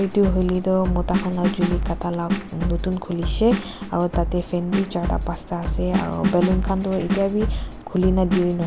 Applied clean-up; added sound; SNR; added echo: none; Drum kit; 3 dB; none.